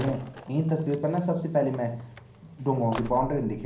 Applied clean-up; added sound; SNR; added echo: none; Slam; 14 dB; reverberation time 0.6 s.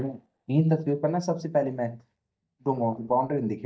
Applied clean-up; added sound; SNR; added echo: neural mask model DeepFilterNet 3.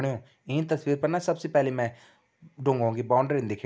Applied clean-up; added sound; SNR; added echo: none; none; none; none.